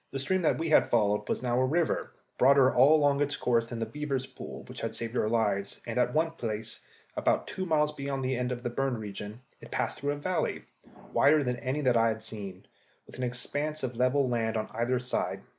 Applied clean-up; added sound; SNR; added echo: none; none; none; none.